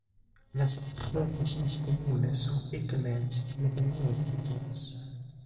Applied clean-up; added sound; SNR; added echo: neural separator model SepFormer DNS4.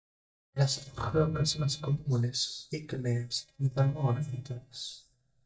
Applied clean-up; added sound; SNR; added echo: neural mask model DeepFilterNet 3.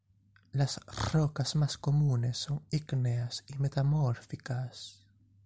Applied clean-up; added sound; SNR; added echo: none; none; none; none.